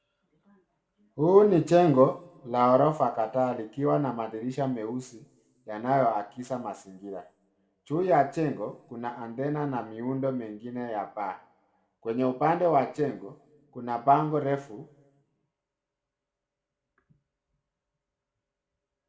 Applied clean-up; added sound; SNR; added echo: none; none; none; reverberation time 1.2 s.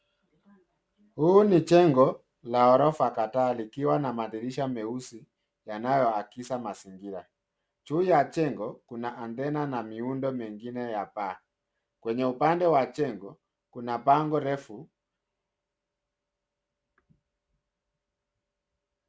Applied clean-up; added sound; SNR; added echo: none; none; none; none.